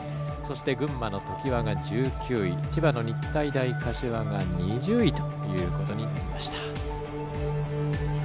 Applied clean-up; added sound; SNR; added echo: none; none; none; none.